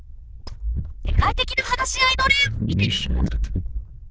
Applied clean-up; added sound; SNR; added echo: neural diffusion model UNIVERSE++.